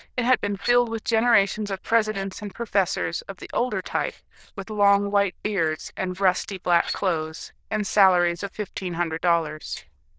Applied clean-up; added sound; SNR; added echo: neural diffusion model UNIVERSE++.